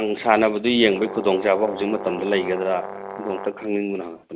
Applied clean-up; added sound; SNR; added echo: none; Brass instrument; 12 dB; none.